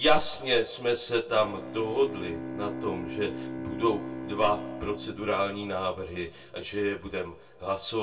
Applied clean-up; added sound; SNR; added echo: none; Bowed string instrument; 11 dB; reverberation time 0.2 s.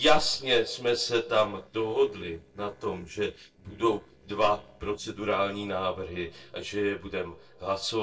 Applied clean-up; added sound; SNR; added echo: neural separator model SepFormer DNS4.